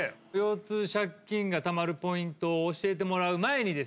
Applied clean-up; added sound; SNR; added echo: none; none; none; none.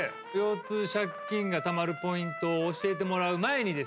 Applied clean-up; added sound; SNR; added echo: none; Trumpet; 11 dB; none.